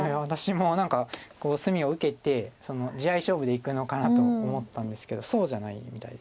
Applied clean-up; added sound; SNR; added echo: none; none; none; none.